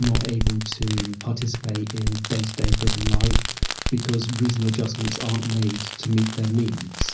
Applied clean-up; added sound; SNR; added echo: none; Fireworks; 1 dB; reverberation time 0.5 s.